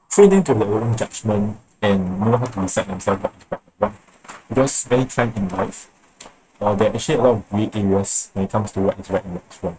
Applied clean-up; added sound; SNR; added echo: neural mask model RNNoise.